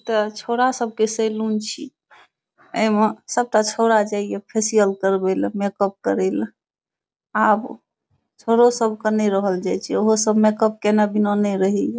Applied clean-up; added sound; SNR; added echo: none; none; none; none.